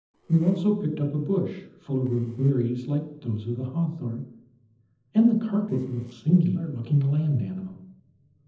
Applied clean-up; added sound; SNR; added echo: neural separator model SepFormer DNS4.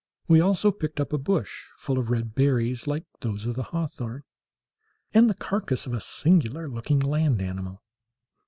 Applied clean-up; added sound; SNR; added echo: none; none; none; none.